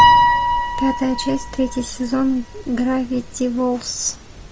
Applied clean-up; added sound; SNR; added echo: none; Piano; -2 dB; none.